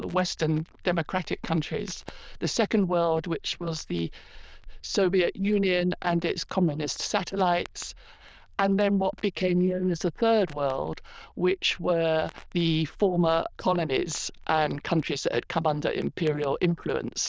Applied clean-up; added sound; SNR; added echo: neural diffusion model UNIVERSE++.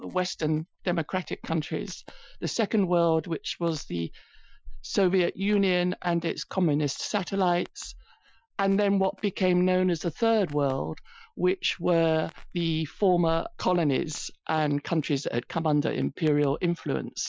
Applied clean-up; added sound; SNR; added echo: classical method Wiener filter.